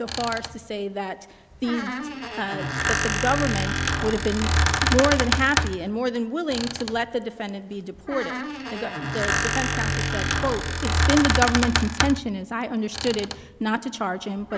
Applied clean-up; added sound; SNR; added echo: none; Squeak; 0 dB; none.